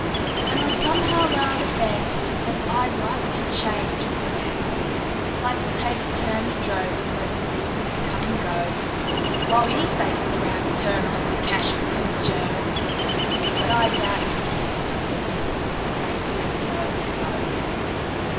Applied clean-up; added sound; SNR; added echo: none; Ocean; -5 dB; reverberation time 2.3 s.